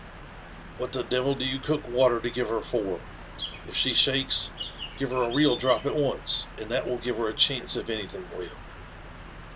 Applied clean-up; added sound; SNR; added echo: none; Bird; 12 dB; none.